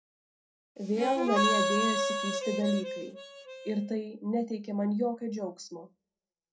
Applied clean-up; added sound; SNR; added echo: none; Harmonica; -1 dB; reverberation time 0.2 s.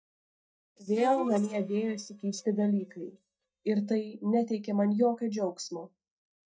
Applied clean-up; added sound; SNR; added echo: neural mask model DeepFilterNet 3.